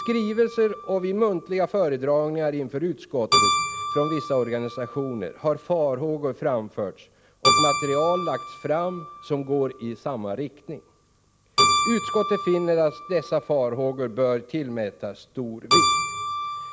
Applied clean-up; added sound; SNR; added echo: none; Keyboard (musical); 3 dB; none.